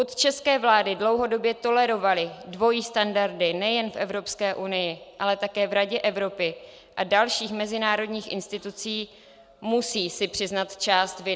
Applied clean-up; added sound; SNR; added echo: none; none; none; none.